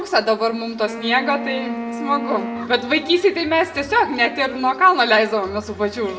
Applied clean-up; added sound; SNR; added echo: none; Wind instrument, woodwind instrument; 10 dB; reverberation time 0.5 s.